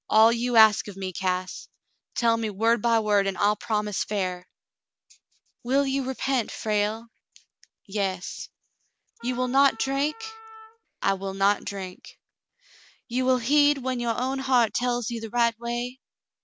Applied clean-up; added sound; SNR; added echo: none; Wind instrument, woodwind instrument; 20 dB; none.